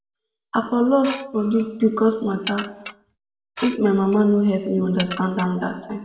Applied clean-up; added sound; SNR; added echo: none; Dishes, pots, and pans / Glass; 16 dB; reverberation time 0.7 s.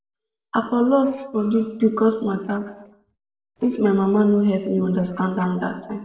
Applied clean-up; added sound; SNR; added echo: neural separator model SepFormer DNS4.